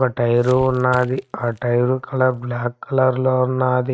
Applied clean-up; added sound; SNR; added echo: neural mask model RNNoise.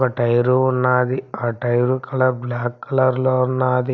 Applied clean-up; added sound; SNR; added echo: none; none; none; none.